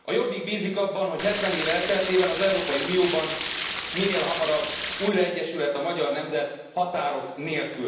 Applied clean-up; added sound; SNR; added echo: none; Stream; 1 dB; reverberation time 0.9 s.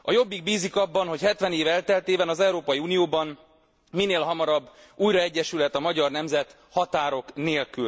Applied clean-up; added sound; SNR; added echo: none; none; none; none.